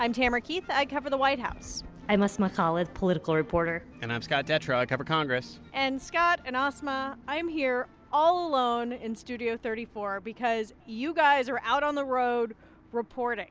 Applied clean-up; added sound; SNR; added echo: none; none; none; none.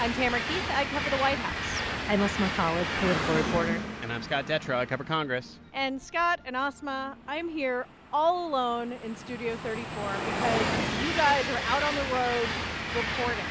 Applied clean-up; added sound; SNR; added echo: none; Train; 3 dB; none.